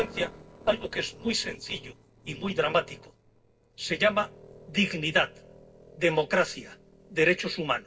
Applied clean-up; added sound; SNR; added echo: neural separator model SepFormer DNS4.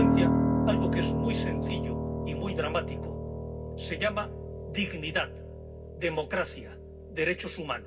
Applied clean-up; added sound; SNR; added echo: none; Piano; -4 dB; reverberation time 0.4 s.